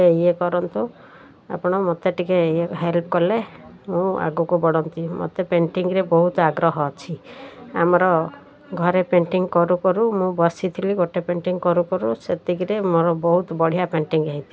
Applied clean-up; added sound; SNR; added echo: none; none; none; none.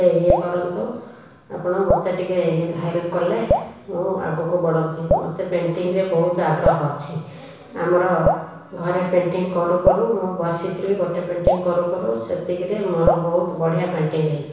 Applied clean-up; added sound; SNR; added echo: none; Drip; 6 dB; reverberation time 1.1 s.